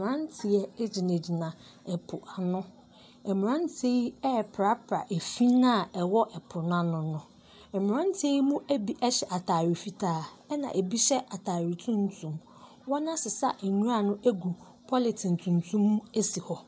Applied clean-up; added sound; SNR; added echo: none; none; none; none.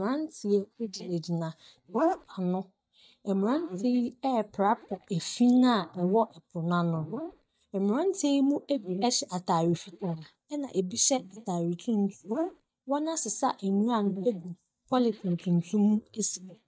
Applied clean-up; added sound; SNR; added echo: neural mask model DeepFilterNet 3.